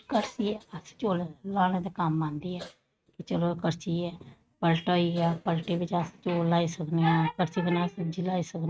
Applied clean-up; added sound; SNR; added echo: neural mask model RNNoise.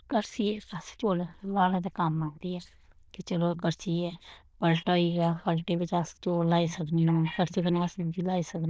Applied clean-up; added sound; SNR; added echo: neural diffusion model UNIVERSE++.